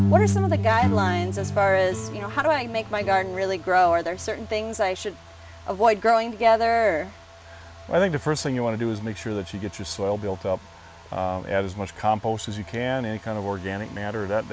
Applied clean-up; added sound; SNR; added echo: none; none; none; none.